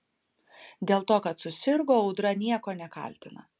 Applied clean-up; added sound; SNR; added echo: none; none; none; none.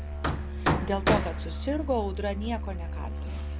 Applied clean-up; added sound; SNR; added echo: none; Hammer + Musical instrument; -3 dB; none.